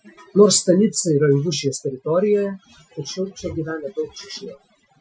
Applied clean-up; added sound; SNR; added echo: classical method Wiener filter.